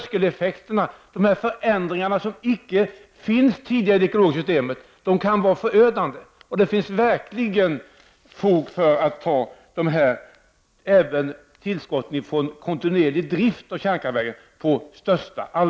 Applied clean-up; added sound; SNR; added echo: none; none; none; none.